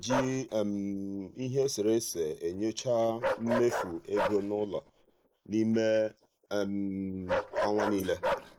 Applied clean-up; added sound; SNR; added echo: neural mask model Resemble Enhance denoiser.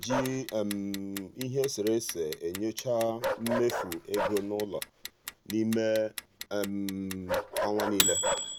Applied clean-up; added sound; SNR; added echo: none; Bark + Clock; 3 dB; none.